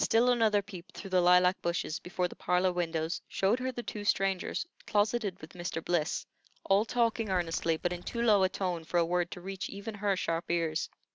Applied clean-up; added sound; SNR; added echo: none; Crumpling, crinkling; 18 dB; none.